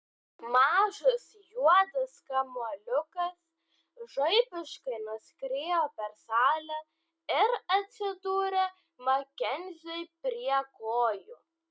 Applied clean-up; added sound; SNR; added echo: none; none; none; none.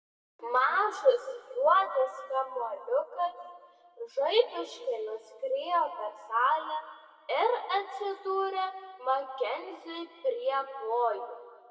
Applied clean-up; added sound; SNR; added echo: none; none; none; reverberation time 1.6 s.